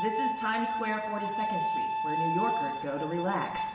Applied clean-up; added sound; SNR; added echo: none; Bowed string instrument; -2 dB; reverberation time 1.0 s.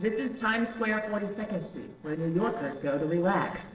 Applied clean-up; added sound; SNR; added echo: neural separator model SepFormer DNS4.